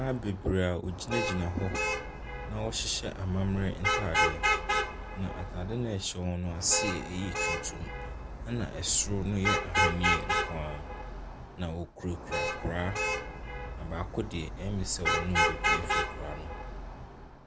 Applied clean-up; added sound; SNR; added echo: none; Traffic noise, roadway noise / Vehicle horn, car horn, honking; -1 dB; none.